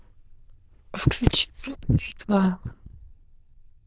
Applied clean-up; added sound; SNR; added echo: neural diffusion model UNIVERSE++.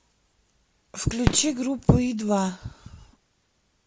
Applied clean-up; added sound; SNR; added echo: none; Fireworks; 5 dB; none.